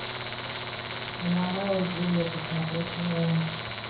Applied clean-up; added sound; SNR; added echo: none; Tools; 4 dB; reverberation time 0.5 s.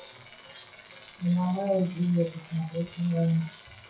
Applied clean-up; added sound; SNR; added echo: classical method WPE with log-MMSE.